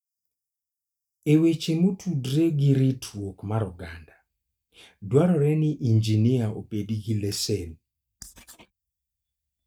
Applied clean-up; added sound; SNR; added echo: neural mask model DeepFilterNet 3.